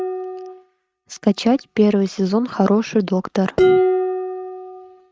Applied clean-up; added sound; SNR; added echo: neural mask model RNNoise.